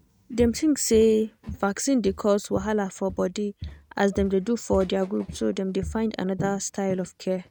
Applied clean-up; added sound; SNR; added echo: neural mask model RNNoise.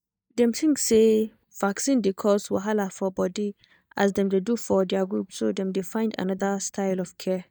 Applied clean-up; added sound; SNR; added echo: neural mask model DeepFilterNet 3.